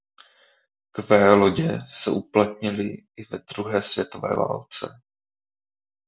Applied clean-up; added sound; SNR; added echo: none; none; none; none.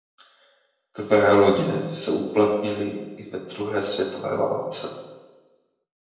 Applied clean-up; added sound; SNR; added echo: none; none; none; reverberation time 1.0 s.